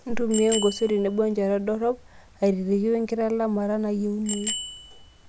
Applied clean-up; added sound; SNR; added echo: none; Bicycle bell; 12 dB; none.